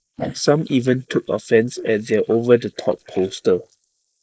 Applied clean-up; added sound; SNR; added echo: neural mask model Resemble Enhance denoiser.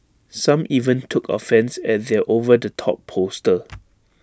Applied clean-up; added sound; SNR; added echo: none; none; none; none.